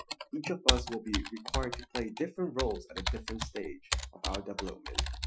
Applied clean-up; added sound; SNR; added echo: classical method Wiener filter.